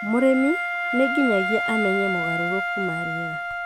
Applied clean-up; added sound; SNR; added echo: none; Wind instrument, woodwind instrument; 2 dB; none.